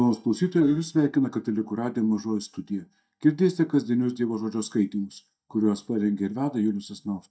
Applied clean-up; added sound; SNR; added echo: neural mask model DeepFilterNet 3.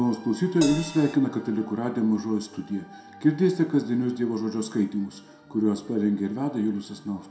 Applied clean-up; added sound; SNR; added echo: none; Crash cymbal; 9 dB; reverberation time 0.5 s.